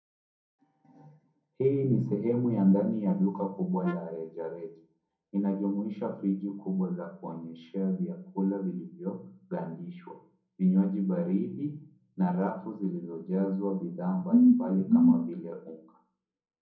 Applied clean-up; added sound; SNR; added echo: none; Brass instrument; 17 dB; reverberation time 0.5 s.